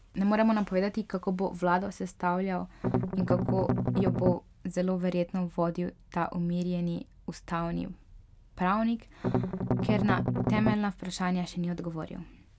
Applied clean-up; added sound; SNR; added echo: none; Strum; -2 dB; none.